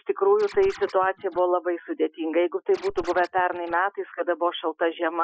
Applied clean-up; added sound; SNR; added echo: classical method Wiener filter.